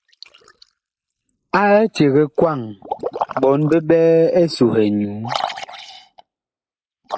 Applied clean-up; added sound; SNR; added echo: neural mask model Resemble Enhance denoiser.